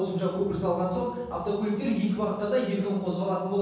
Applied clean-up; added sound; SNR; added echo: none; none; none; reverberation time 1.1 s.